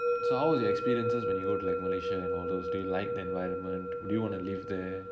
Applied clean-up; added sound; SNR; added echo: none; Musical instrument; -3 dB; none.